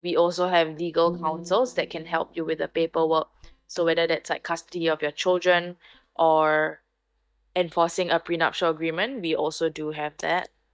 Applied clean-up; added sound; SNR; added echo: neural mask model DeepFilterNet 3.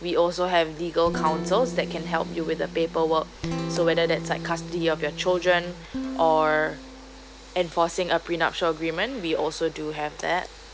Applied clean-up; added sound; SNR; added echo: none; Guitar; 10 dB; none.